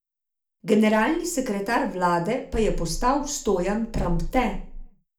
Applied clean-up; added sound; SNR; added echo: none; none; none; reverberation time 0.4 s.